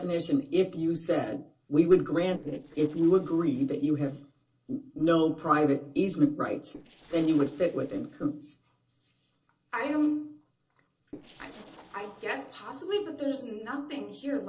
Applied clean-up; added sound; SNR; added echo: neural separator model SepFormer DNS4.